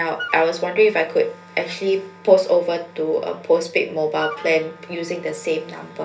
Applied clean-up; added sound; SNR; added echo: none; Wind instrument, woodwind instrument; 18 dB; reverberation time 0.3 s.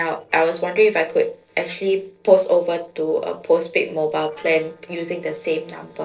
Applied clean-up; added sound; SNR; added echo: neural separator model SepFormer DNS4.